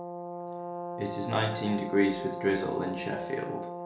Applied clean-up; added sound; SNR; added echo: none; Brass instrument; 6 dB; reverberation time 0.4 s.